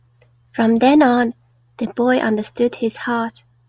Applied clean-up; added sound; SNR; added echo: none; none; none; none.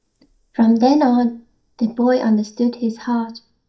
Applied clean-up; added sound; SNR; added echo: neural mask model DeepFilterNet 3.